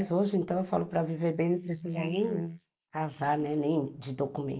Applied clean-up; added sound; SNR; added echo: neural mask model Resemble Enhance denoiser.